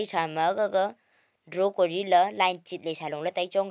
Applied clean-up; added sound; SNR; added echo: none; none; none; none.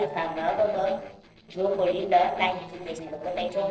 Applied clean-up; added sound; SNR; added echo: neural separator model SepFormer DNS4.